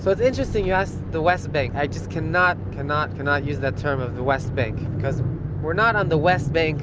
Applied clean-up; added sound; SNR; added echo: none; none; none; none.